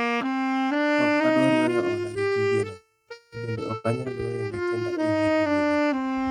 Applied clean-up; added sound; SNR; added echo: neural mask model RNNoise.